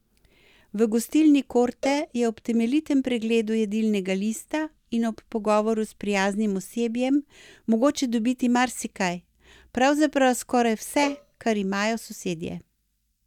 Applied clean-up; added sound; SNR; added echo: neural mask model DeepFilterNet 3.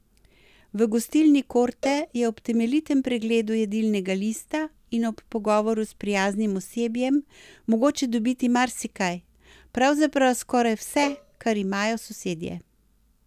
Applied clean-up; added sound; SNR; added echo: none; Cowbell; 17 dB; none.